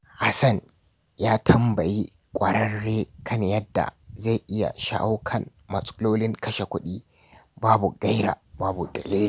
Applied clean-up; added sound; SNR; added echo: none; none; none; none.